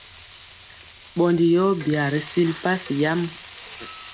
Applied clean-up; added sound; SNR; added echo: none; Frying (food); 18 dB; none.